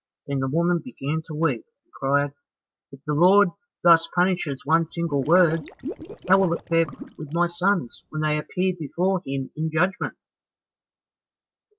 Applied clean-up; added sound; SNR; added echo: neural separator model SepFormer DNS4.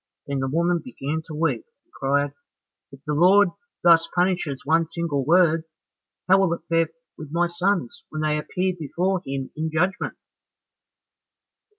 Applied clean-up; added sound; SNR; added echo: none; none; none; none.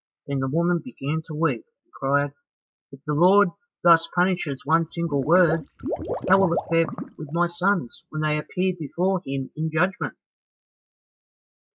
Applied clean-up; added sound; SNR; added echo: neural mask model Resemble Enhance denoiser.